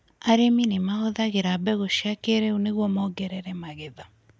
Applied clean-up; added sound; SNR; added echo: none; none; none; none.